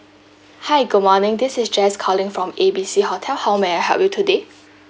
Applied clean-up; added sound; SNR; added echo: none; none; none; none.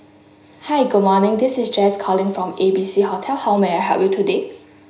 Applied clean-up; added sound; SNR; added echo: none; none; none; reverberation time 0.5 s.